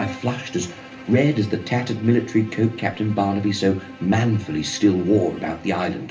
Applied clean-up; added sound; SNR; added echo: none; Bowed string instrument; 18 dB; reverberation time 0.3 s.